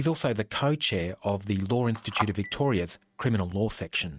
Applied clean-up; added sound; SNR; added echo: neural mask model RNNoise.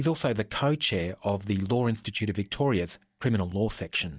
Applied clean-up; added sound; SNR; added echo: neural mask model DeepFilterNet 3.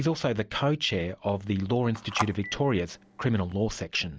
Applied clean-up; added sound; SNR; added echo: none; Telephone; 11 dB; none.